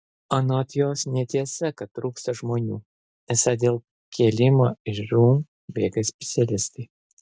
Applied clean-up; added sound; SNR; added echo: none; none; none; none.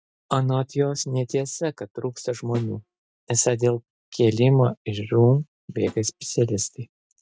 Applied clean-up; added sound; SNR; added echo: neural mask model RNNoise.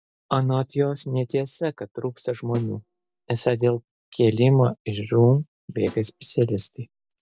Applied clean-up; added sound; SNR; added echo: neural separator model SepFormer DNS4.